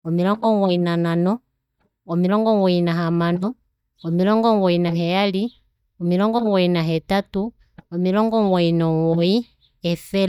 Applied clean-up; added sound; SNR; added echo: neural mask model DeepFilterNet 3.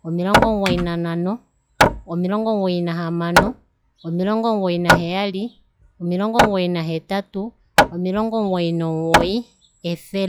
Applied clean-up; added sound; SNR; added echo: classical method log-MMSE.